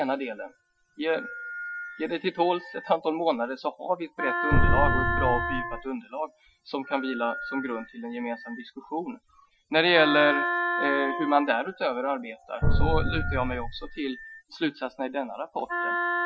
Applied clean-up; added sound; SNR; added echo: classical method Wiener filter.